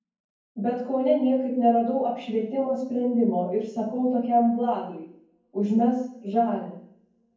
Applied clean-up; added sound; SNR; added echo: none; none; none; reverberation time 0.9 s.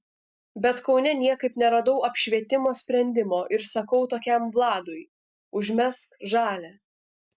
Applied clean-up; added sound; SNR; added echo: none; none; none; none.